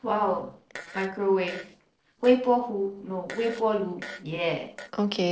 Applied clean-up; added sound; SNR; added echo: neural separator model SepFormer DNS4.